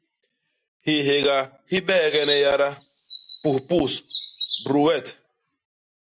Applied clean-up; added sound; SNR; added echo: none; Chirp, tweet; 4 dB; none.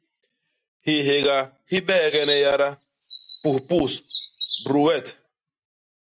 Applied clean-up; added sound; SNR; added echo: neural mask model RNNoise.